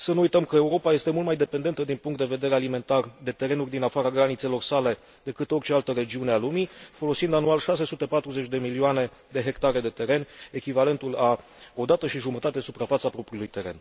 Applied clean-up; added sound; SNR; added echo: none; none; none; none.